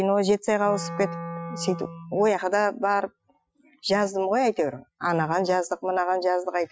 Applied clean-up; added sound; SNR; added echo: classical method Wiener filter.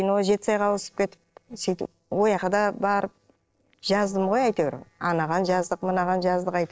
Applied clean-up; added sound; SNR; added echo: neural separator model SepFormer DNS4.